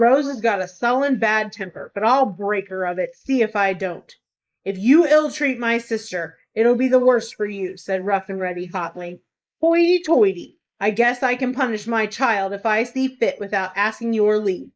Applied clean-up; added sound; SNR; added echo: neural mask model Resemble Enhance denoiser.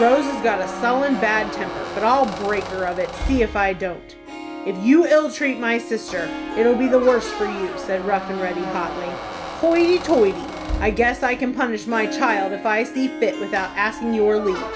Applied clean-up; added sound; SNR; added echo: none; Harp + Squeak; 9 dB; none.